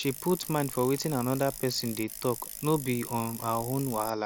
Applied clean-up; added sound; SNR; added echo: none; Bicycle; 12 dB; none.